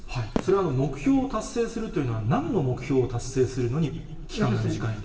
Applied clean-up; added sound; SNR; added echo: none; Fireworks; 13 dB; reverberation time 1.2 s.